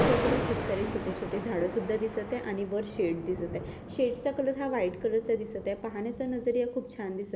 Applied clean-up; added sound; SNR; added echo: none; Thunder; 5 dB; none.